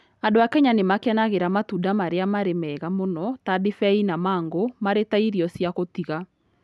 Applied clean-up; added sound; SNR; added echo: none; none; none; none.